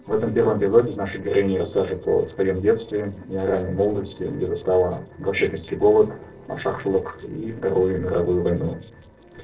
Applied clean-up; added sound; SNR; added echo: neural separator model SepFormer DNS4.